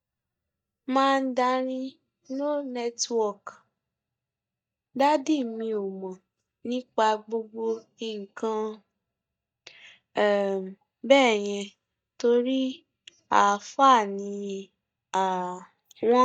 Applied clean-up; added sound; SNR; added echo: neural mask model DeepFilterNet 3.